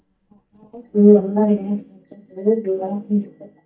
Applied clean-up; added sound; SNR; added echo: neural mask model DeepFilterNet 3.